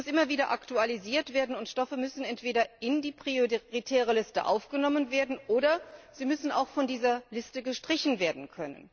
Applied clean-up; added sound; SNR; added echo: none; none; none; none.